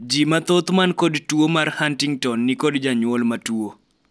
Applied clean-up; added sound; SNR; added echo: none; none; none; none.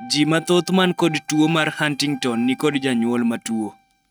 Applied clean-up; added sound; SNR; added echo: neural mask model RNNoise.